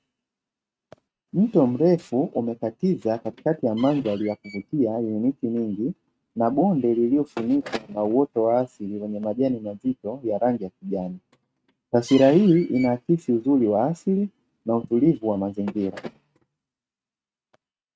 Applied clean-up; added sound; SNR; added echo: neural mask model RNNoise.